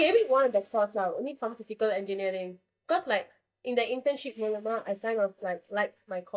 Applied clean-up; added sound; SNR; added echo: neural mask model DeepFilterNet 3.